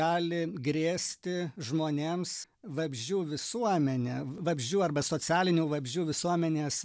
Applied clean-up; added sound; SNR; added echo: none; none; none; none.